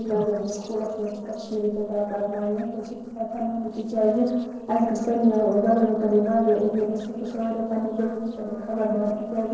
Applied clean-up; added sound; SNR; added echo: neural separator model SepFormer DNS4.